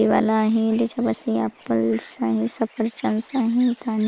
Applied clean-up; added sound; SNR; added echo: neural mask model Resemble Enhance denoiser.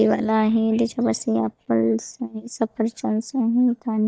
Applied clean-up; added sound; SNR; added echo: neural mask model DeepFilterNet 3.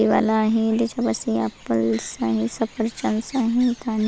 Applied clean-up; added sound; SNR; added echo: none; none; none; none.